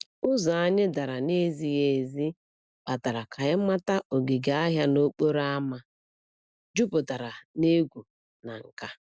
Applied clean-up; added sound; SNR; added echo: none; none; none; none.